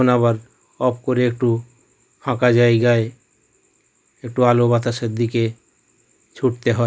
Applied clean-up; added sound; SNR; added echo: none; none; none; none.